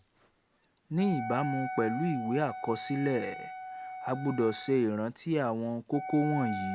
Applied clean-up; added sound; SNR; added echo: none; Wind instrument, woodwind instrument; 9 dB; none.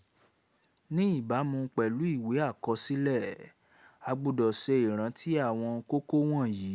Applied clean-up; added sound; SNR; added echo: none; none; none; none.